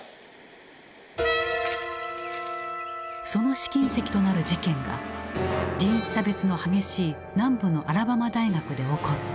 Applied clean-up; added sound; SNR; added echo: none; none; none; none.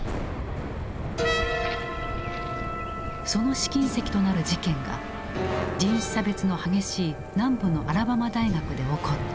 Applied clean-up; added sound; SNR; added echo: none; Thunder / Rain; 8 dB; none.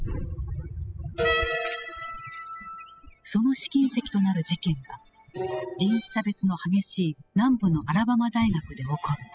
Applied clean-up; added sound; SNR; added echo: classical method spectral subtraction.